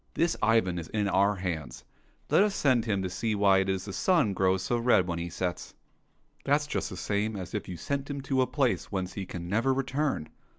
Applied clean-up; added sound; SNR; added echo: none; none; none; none.